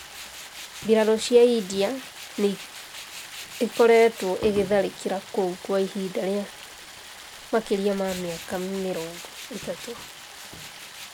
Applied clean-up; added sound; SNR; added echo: none; Tools + Stream; 15 dB; none.